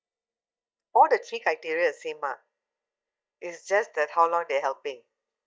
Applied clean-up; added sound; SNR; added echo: neural mask model DeepFilterNet 3.